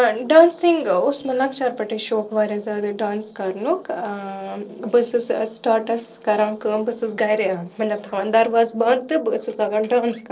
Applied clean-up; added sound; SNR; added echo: neural separator model SepFormer DNS4.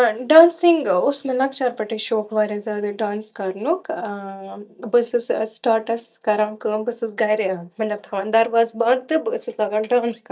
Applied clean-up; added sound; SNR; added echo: neural mask model DeepFilterNet 3.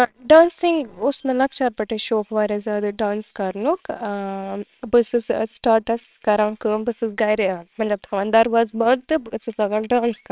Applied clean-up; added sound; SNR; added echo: neural separator model SepFormer WHAMR!.